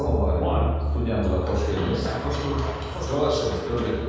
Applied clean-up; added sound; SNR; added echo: none; Bowed string instrument; 4 dB; reverberation time 1.2 s.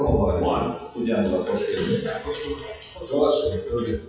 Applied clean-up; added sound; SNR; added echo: classical method WPE with log-MMSE.